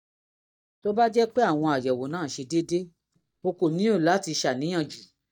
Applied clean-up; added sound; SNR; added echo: neural mask model DeepFilterNet 3.